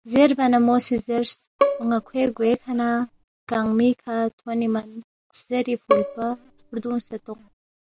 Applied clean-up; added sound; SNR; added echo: none; Bowed string instrument; 4 dB; none.